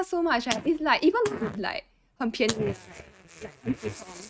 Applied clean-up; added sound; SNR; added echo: neural mask model RNNoise.